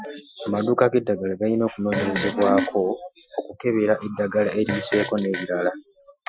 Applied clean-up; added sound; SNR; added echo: classical method Wiener filter.